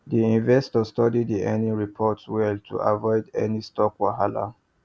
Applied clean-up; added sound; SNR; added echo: none; none; none; none.